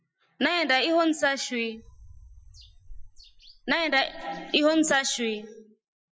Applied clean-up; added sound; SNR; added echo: classical method Wiener filter.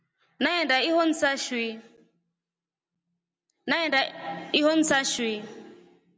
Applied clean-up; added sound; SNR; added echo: none; none; none; none.